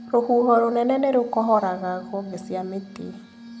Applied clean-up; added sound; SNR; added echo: none; Glass; 20 dB; none.